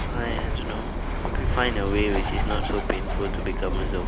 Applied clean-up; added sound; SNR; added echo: none; Bird; -4 dB; none.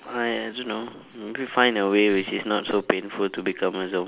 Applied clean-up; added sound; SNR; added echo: none; none; none; none.